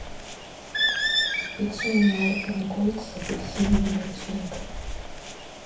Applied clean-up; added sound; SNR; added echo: none; Bird; 2 dB; reverberation time 0.7 s.